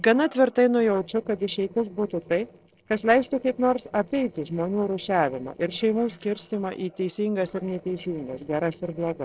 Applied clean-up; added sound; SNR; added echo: neural separator model SepFormer DNS4.